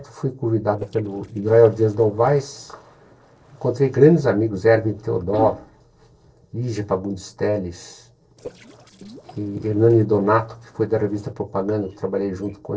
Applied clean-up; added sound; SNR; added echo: neural separator model SepFormer DNS4.